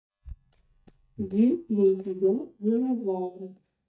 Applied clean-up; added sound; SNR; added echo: neural mask model DeepFilterNet 3.